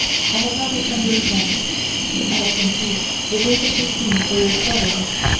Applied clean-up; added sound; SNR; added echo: none; Cricket; -4 dB; reverberation time 0.4 s.